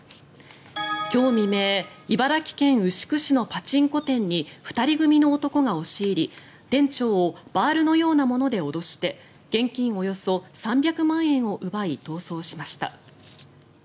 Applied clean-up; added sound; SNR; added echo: none; none; none; none.